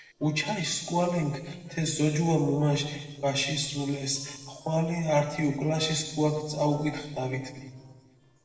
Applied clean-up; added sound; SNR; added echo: neural separator model SepFormer DNS4.